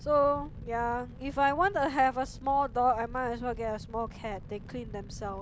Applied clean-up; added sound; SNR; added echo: none; Fire; 13 dB; none.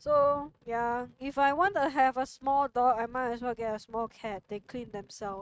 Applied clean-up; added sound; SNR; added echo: neural mask model RNNoise.